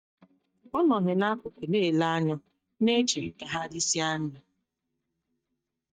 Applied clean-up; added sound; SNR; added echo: neural mask model DeepFilterNet 3.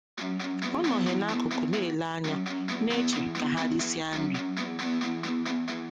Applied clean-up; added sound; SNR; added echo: none; Electric guitar; -2 dB; none.